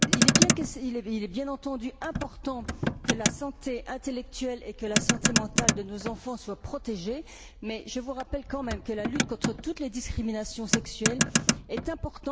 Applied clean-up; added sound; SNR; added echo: none; Motor vehicle (road); -4 dB; none.